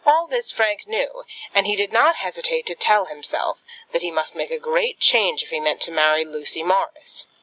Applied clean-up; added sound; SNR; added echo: none; none; none; none.